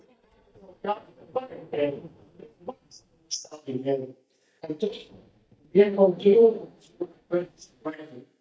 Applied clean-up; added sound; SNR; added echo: neural mask model DeepFilterNet 3.